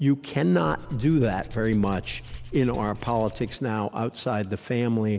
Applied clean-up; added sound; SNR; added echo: none; Tools; 14 dB; none.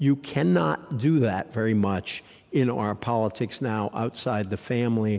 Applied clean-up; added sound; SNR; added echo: none; none; none; none.